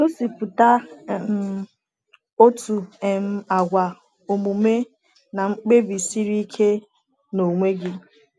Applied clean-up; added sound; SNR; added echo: none; none; none; none.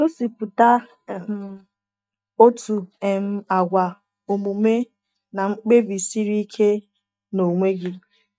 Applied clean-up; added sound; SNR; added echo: neural mask model DeepFilterNet 3.